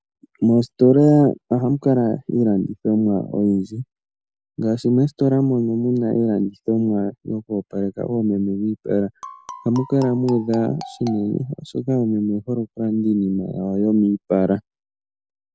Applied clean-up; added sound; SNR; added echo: none; Marimba, xylophone; 17 dB; none.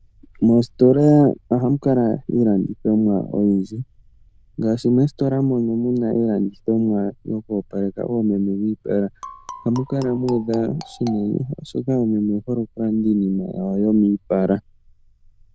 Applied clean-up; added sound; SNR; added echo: neural diffusion model UNIVERSE++.